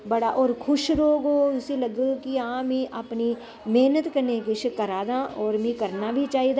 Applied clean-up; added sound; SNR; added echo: none; none; none; none.